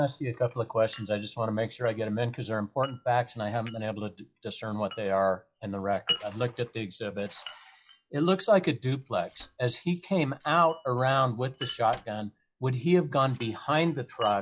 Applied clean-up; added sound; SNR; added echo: classical method log-MMSE.